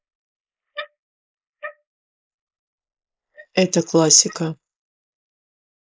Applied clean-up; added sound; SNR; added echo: neural mask model Resemble Enhance denoiser.